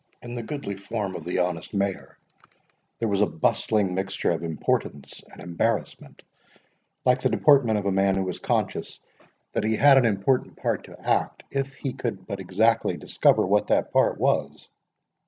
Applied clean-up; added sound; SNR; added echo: none; none; none; none.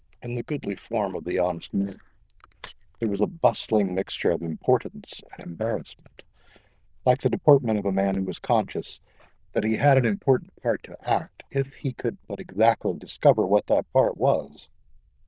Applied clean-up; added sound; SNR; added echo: neural diffusion model UNIVERSE++.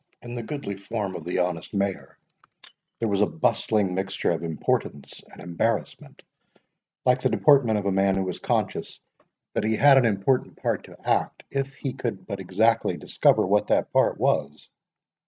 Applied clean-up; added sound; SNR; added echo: neural mask model RNNoise.